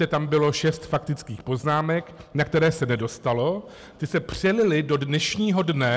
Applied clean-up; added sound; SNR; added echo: none; none; none; none.